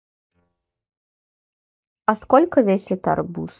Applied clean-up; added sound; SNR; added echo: neural mask model DeepFilterNet 3.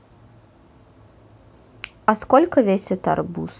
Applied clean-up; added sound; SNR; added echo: none; none; none; none.